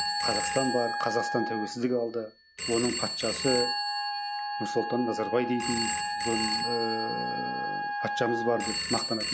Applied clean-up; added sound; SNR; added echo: none; Telephone + Wind instrument, woodwind instrument; 0 dB; none.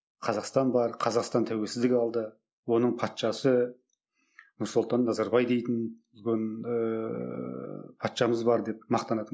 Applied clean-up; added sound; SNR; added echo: none; none; none; none.